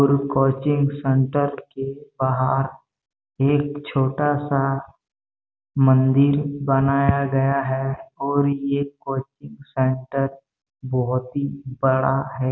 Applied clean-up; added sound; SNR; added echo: none; none; none; none.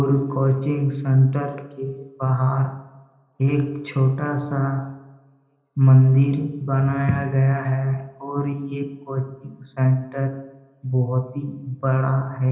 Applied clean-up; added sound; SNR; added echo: none; none; none; reverberation time 1.0 s.